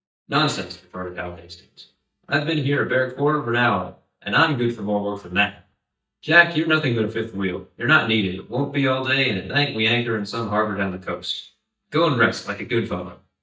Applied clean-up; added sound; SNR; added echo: neural mask model DeepFilterNet 3.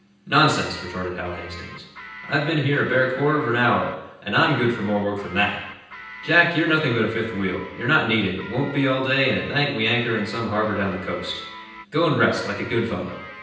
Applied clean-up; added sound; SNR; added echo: none; Guitar; 17 dB; reverberation time 0.9 s.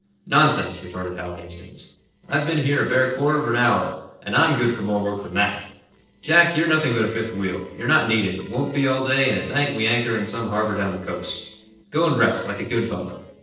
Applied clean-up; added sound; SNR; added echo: neural separator model SepFormer DNS4.